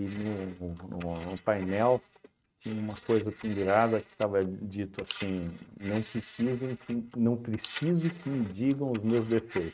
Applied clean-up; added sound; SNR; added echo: neural mask model RNNoise.